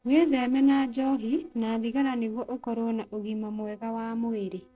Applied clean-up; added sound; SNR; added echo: neural separator model SepFormer DNS4.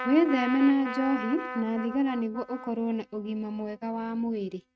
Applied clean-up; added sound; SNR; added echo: neural mask model RNNoise.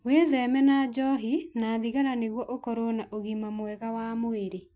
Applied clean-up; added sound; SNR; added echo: none; none; none; none.